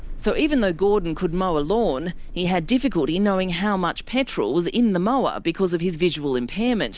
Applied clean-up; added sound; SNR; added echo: none; none; none; none.